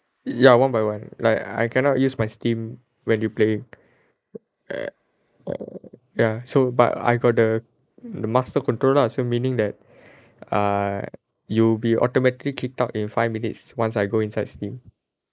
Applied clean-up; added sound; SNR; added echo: neural mask model Resemble Enhance denoiser.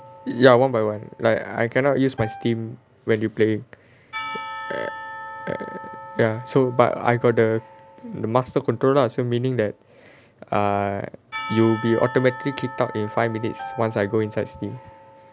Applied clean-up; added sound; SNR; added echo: none; Piano + Church bell / Percussion; 15 dB; none.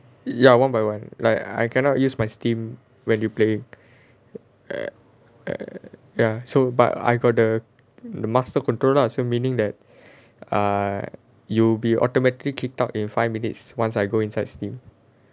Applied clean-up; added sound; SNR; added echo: none; none; none; none.